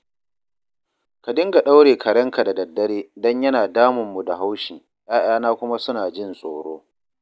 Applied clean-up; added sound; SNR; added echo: none; none; none; none.